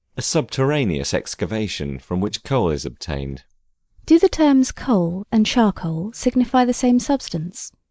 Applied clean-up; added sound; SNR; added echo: neural mask model Resemble Enhance denoiser.